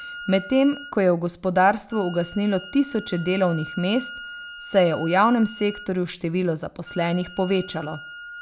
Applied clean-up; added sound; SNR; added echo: none; Wind instrument, woodwind instrument; 16 dB; none.